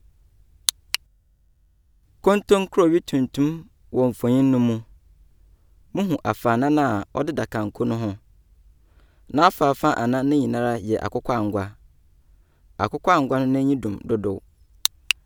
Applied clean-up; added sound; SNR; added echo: none; none; none; none.